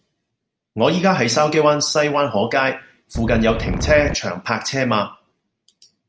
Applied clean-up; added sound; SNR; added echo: none; Wind; 4 dB; none.